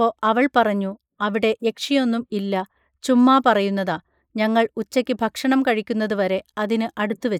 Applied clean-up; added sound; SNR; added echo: neural mask model Resemble Enhance denoiser.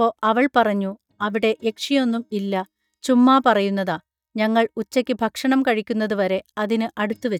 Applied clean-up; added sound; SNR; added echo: neural mask model DeepFilterNet 3.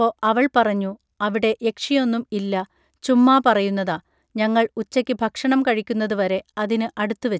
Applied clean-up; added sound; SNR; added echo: none; none; none; none.